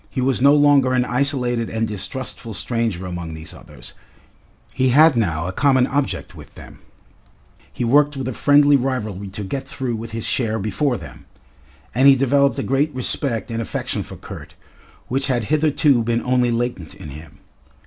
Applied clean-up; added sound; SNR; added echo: none; none; none; none.